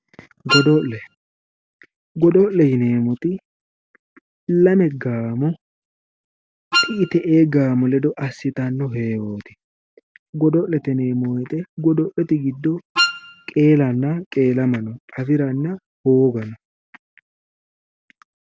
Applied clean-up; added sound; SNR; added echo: none; Wind instrument, woodwind instrument; 2 dB; none.